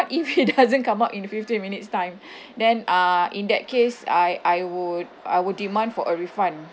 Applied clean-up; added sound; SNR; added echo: none; none; none; none.